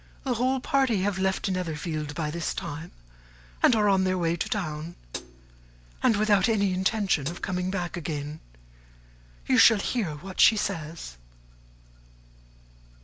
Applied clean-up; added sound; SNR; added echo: none; Hi-hat; 16 dB; none.